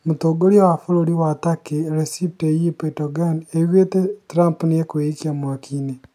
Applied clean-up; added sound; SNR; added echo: none; none; none; none.